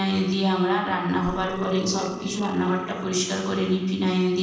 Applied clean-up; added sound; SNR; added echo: neural separator model SepFormer DNS4.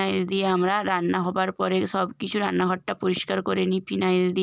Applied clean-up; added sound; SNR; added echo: none; none; none; none.